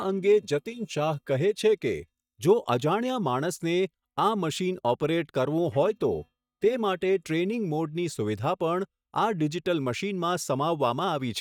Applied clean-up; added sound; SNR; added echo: neural mask model DeepFilterNet 3.